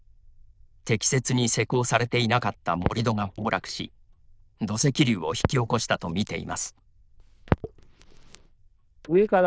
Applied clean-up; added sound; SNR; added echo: neural diffusion model UNIVERSE++.